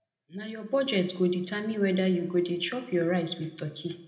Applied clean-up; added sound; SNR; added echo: none; none; none; reverberation time 0.7 s.